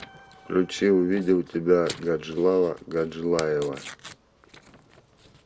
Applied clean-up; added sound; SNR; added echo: none; Tearing; 20 dB; none.